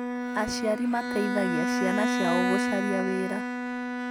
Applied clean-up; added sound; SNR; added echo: none; Bowed string instrument; -2 dB; none.